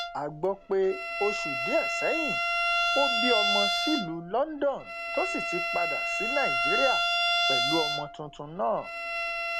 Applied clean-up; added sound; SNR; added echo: none; Bowed string instrument; -2 dB; none.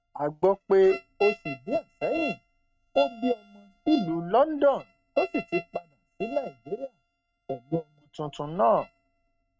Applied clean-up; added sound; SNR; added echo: neural mask model RNNoise.